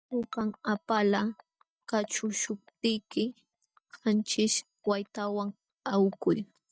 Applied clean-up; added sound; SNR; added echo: neural mask model DeepFilterNet 3.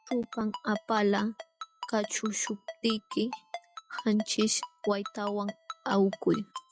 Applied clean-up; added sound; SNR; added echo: classical method log-MMSE.